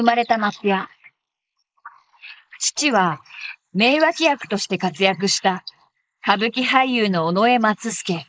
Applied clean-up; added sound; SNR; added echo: neural mask model Resemble Enhance denoiser.